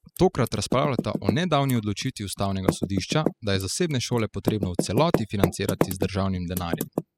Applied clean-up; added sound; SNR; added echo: classical method spectral subtraction.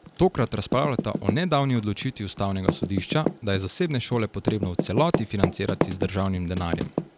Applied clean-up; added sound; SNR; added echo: none; Typing; 4 dB; none.